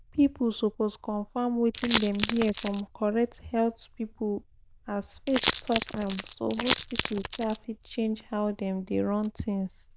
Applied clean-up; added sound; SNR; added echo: neural diffusion model UNIVERSE++.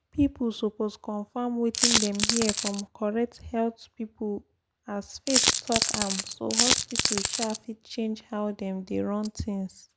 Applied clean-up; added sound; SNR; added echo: none; Coin (dropping); -5 dB; none.